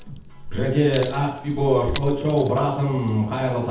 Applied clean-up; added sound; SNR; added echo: none; Chink, clink; 5 dB; reverberation time 0.8 s.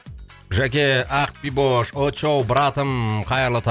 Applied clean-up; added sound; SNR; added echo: none; none; none; none.